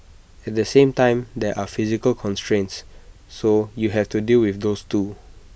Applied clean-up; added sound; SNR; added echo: none; none; none; none.